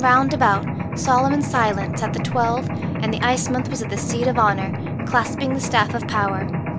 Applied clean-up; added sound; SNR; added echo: none; Mechanisms; 3 dB; none.